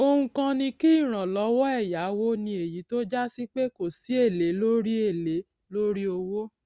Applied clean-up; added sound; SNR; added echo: none; none; none; none.